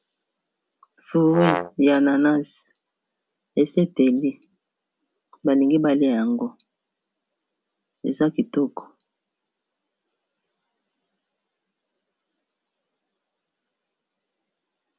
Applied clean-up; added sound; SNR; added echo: none; Brass instrument; 1 dB; none.